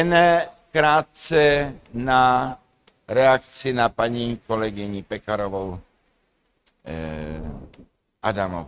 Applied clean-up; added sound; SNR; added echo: neural mask model RNNoise.